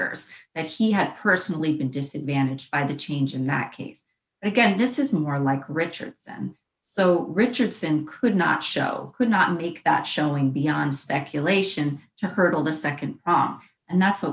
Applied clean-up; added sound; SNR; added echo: none; none; none; none.